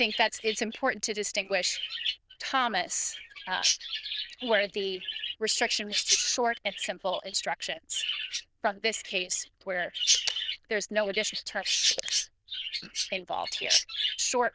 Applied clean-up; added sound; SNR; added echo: neural diffusion model UNIVERSE++.